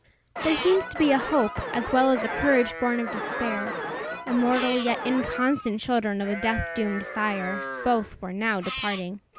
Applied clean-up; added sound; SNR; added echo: none; Alarm + Livestock, farm animals, working animals; 7 dB; none.